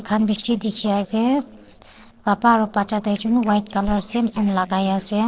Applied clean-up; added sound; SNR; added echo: neural separator model SepFormer DNS4.